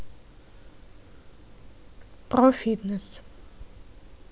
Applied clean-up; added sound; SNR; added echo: none; none; none; none.